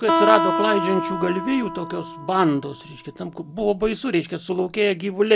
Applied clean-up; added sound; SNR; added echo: none; Acoustic guitar; 3 dB; none.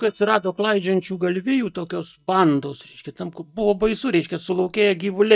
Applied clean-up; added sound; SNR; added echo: neural mask model DeepFilterNet 3.